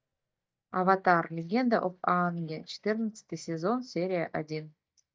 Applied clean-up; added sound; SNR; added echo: neural mask model DeepFilterNet 3.